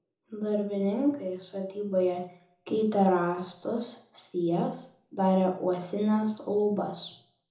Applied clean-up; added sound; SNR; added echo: none; none; none; reverberation time 0.6 s.